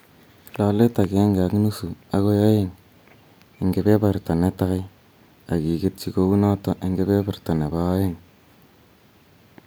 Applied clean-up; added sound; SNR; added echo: none; none; none; none.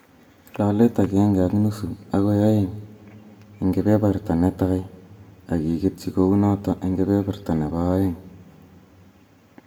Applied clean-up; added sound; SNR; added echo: none; none; none; reverberation time 1.1 s.